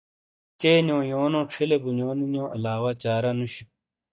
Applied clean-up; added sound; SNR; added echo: neural mask model DeepFilterNet 3.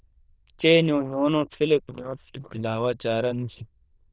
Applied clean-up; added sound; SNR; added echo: neural diffusion model UNIVERSE++.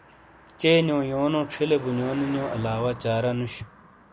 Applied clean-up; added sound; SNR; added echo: none; Car passing by; 16 dB; none.